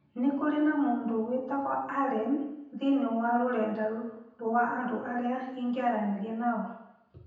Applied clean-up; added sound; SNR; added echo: none; none; none; reverberation time 0.9 s.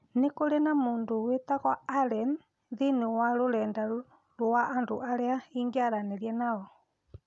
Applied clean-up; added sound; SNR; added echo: none; none; none; none.